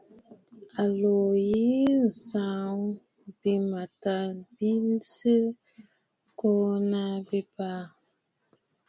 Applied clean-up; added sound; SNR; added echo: none; none; none; none.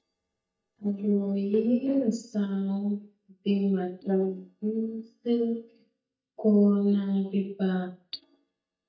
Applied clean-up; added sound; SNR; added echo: neural mask model DeepFilterNet 3.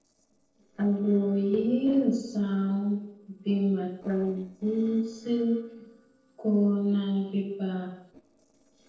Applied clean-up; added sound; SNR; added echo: neural separator model SepFormer DNS4.